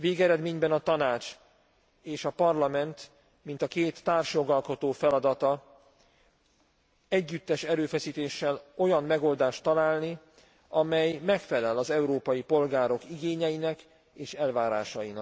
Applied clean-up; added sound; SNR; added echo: none; none; none; none.